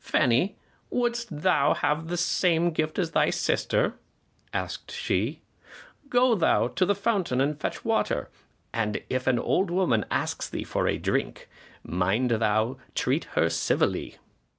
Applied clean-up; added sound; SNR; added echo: none; none; none; none.